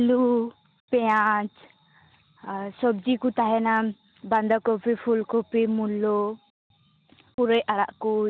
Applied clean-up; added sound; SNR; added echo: none; none; none; none.